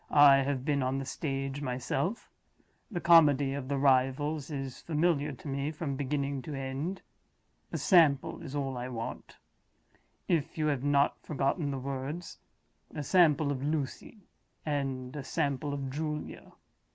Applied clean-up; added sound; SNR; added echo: none; none; none; none.